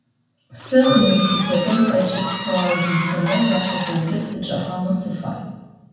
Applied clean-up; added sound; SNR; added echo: none; Bird / Fowl; 6 dB; reverberation time 1.2 s.